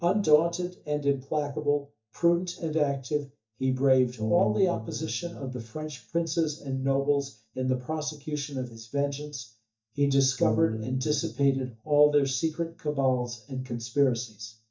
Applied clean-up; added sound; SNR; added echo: neural mask model DeepFilterNet 3.